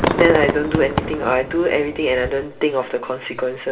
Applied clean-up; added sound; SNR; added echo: none; Fireworks; 5 dB; reverberation time 0.5 s.